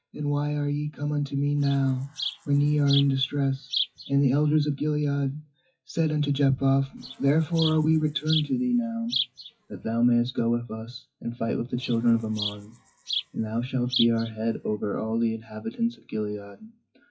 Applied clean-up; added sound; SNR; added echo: classical method WPE with log-MMSE.